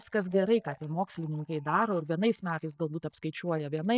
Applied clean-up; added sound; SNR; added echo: neural mask model DeepFilterNet 3.